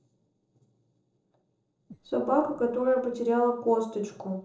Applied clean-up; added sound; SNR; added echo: neural separator model SepFormer DNS4.